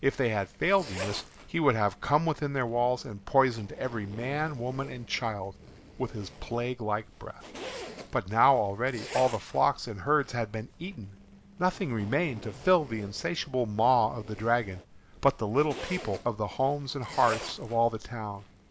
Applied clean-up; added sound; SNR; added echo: none; Zipper (clothing); 16 dB; none.